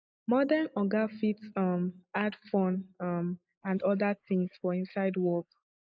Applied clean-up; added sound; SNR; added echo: neural mask model Resemble Enhance denoiser.